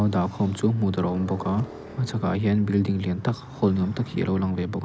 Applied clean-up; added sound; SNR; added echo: none; Motorcycle; 17 dB; none.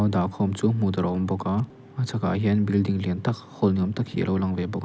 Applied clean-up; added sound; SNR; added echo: none; none; none; none.